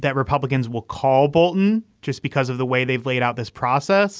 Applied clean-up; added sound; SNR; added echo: none; none; none; none.